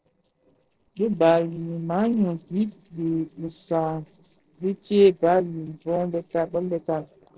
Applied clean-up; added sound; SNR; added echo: neural separator model SepFormer DNS4.